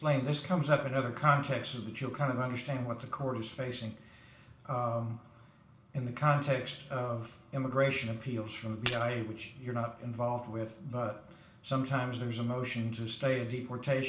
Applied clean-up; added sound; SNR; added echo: none; none; none; reverberation time 0.4 s.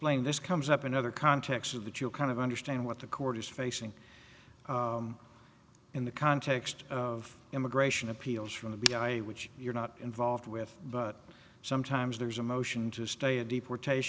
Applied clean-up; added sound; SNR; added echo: none; none; none; none.